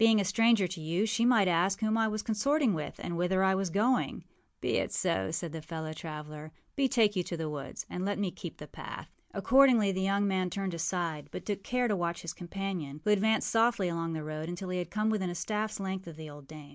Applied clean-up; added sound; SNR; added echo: none; none; none; none.